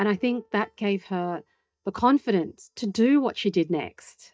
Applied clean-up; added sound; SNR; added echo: neural mask model DeepFilterNet 3.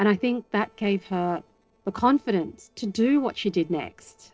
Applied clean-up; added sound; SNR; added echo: neural separator model SepFormer DNS4.